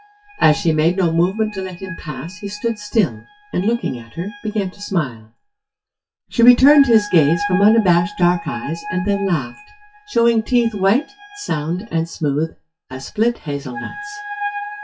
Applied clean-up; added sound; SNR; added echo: classical method WPE with log-MMSE.